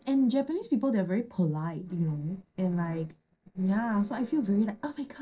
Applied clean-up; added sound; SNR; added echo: neural separator model SepFormer DNS4.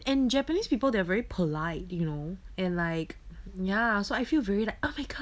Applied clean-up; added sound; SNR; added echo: none; none; none; none.